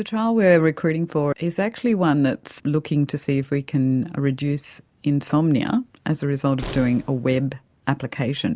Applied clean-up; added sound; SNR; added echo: none; Slam; 16 dB; none.